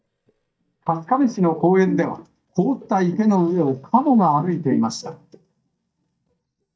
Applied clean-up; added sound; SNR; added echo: neural mask model DeepFilterNet 3.